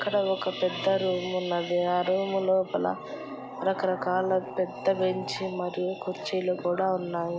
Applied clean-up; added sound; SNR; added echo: none; Buzz; 18 dB; none.